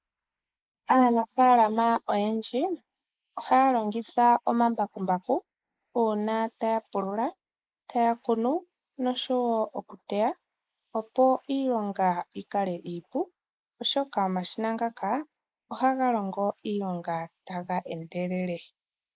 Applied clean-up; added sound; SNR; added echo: neural mask model Resemble Enhance denoiser.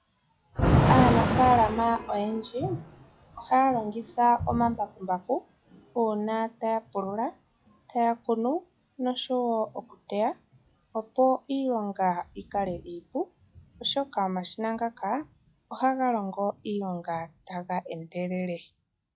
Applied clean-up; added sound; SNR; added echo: classical method log-MMSE.